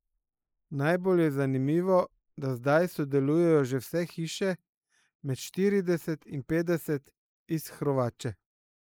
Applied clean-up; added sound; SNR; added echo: neural mask model Resemble Enhance denoiser.